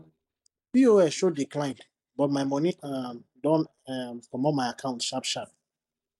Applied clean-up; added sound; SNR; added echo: neural mask model DeepFilterNet 3.